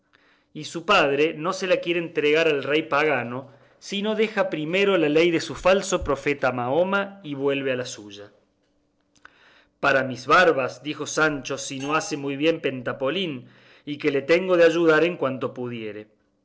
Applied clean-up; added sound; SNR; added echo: neural separator model SepFormer DNS4.